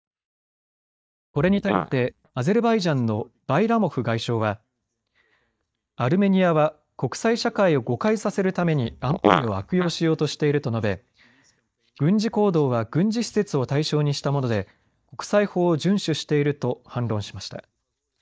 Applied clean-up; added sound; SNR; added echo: neural mask model DeepFilterNet 3.